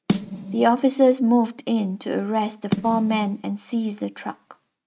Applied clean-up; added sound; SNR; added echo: neural mask model RNNoise.